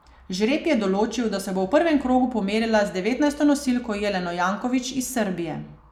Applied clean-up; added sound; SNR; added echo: none; none; none; none.